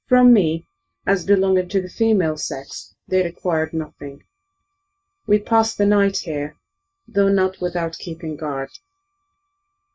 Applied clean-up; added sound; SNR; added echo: neural mask model DeepFilterNet 3.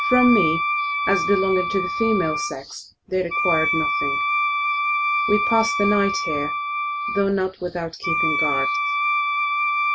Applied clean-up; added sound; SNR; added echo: none; Wind instrument, woodwind instrument; -1 dB; none.